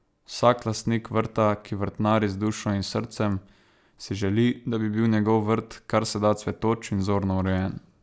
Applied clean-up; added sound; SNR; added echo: none; none; none; none.